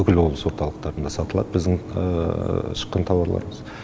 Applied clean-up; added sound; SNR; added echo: none; none; none; none.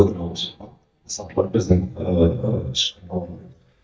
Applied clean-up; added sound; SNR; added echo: neural mask model DeepFilterNet 3.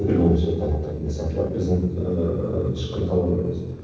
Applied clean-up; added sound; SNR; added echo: neural separator model SepFormer DNS4.